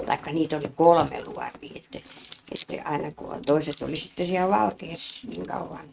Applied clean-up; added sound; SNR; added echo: neural mask model RNNoise.